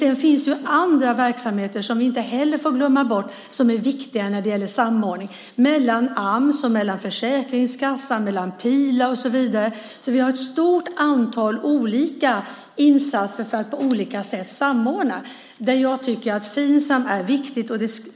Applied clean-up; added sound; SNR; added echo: none; none; none; none.